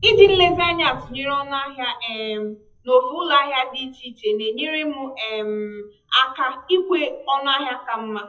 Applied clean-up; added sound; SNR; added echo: classical method WPE with log-MMSE.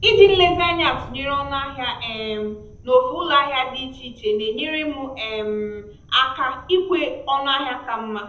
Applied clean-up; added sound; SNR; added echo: none; Thunder; 19 dB; reverberation time 0.8 s.